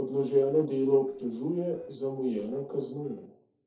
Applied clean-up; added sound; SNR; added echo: neural separator model SepFormer DNS4.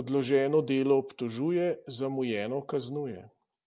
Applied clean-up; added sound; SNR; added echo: none; none; none; none.